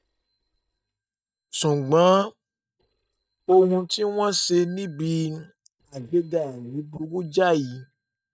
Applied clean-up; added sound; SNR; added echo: neural mask model DeepFilterNet 3.